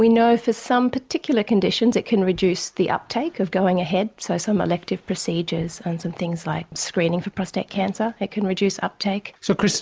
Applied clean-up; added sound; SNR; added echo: none; none; none; none.